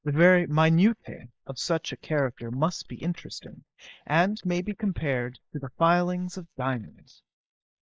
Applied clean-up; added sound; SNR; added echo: neural mask model Resemble Enhance denoiser.